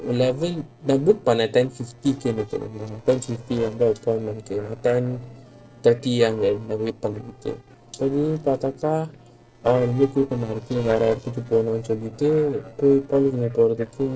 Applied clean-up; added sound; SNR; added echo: neural separator model SepFormer DNS4.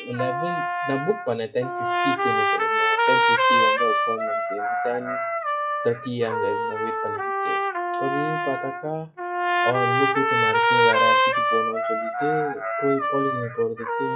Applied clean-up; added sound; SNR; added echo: classical method log-MMSE.